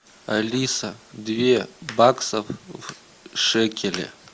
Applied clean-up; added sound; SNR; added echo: none; none; none; none.